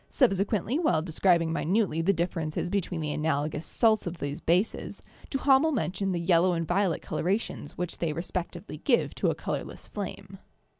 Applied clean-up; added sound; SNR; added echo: none; none; none; none.